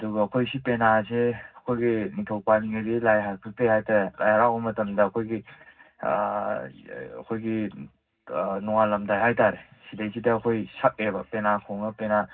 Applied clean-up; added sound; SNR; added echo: none; none; none; reverberation time 0.4 s.